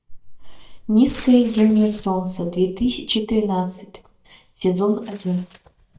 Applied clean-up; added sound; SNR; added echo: neural mask model DeepFilterNet 3.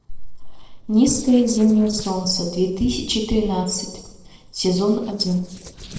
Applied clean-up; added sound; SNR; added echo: neural separator model SepFormer DNS4.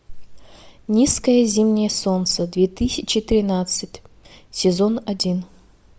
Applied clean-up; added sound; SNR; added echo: none; none; none; none.